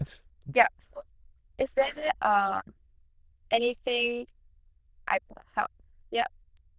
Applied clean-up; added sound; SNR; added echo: neural diffusion model UNIVERSE++.